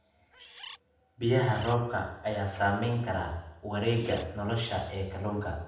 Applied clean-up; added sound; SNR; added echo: none; Bird; 17 dB; reverberation time 0.8 s.